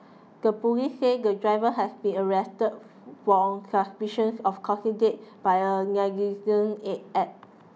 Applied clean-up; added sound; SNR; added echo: none; none; none; none.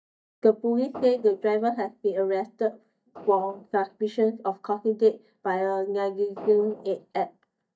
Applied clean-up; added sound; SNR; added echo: neural mask model DeepFilterNet 3.